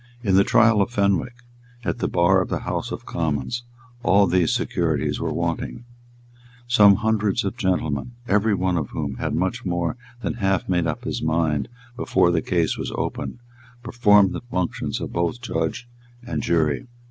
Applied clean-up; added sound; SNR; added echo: none; none; none; none.